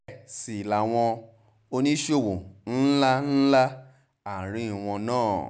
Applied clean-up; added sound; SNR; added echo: none; none; none; none.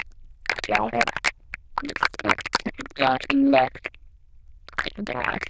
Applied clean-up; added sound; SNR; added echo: neural diffusion model UNIVERSE++.